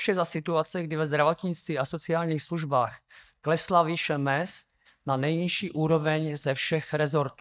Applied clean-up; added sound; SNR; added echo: neural mask model DeepFilterNet 3.